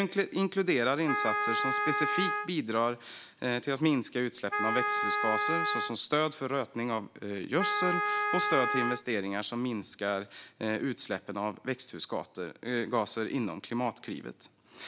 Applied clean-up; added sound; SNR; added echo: none; Wind instrument, woodwind instrument; 0 dB; none.